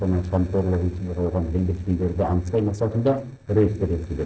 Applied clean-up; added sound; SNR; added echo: neural separator model SepFormer DNS4.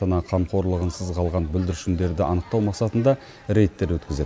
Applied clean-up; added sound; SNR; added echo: none; none; none; none.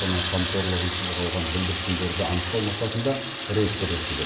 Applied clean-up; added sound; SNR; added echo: none; Water tap, faucet; -3 dB; reverberation time 1.4 s.